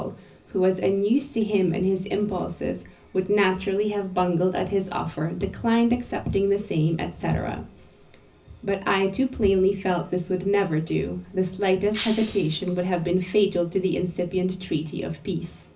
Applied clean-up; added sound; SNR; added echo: none; Shatter; 7 dB; reverberation time 0.4 s.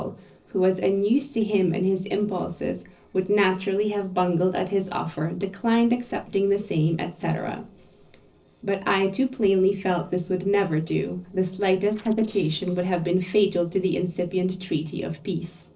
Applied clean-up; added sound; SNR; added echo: neural separator model SepFormer DNS4.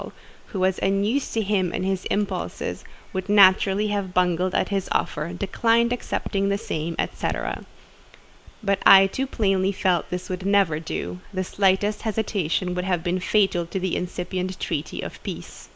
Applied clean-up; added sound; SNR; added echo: none; none; none; none.